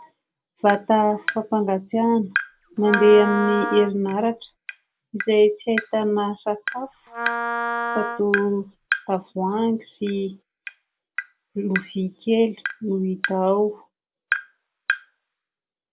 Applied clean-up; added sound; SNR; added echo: none; Tap + Wind instrument, woodwind instrument; 8 dB; none.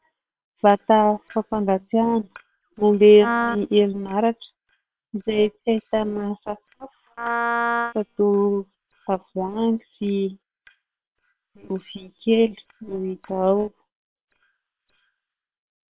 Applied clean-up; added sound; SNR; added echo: neural separator model SepFormer WHAM!.